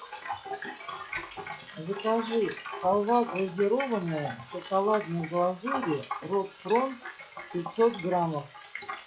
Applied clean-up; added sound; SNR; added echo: classical method log-MMSE.